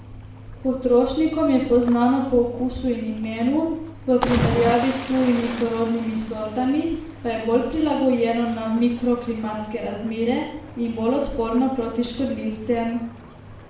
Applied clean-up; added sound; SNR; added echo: none; Cricket / Waves, surf; 12 dB; reverberation time 0.6 s.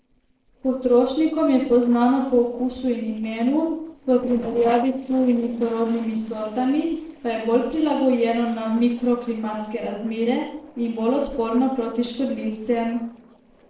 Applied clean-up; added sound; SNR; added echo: neural separator model SepFormer DNS4.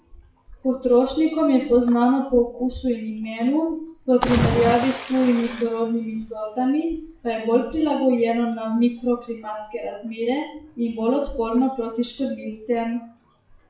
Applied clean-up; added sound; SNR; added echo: classical method WPE with log-MMSE.